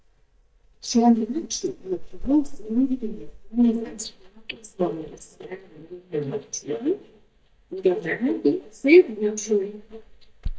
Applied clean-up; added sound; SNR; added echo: neural mask model DeepFilterNet 3.